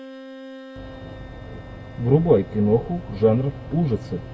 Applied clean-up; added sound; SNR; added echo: none; Bowed string instrument; 19 dB; none.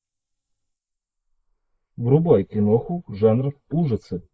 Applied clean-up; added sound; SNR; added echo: neural mask model Resemble Enhance denoiser.